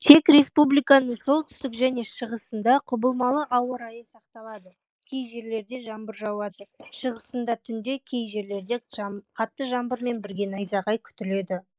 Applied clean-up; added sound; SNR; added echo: neural mask model Resemble Enhance denoiser.